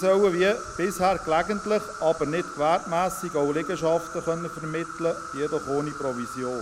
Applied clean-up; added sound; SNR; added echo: none; Insect; 11 dB; none.